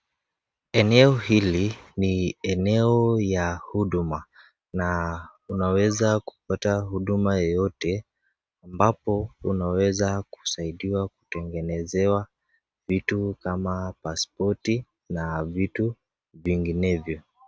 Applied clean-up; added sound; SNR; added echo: none; none; none; none.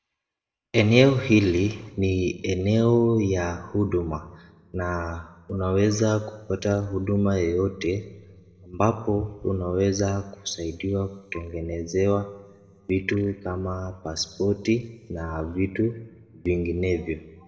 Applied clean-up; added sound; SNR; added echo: none; none; none; reverberation time 1.1 s.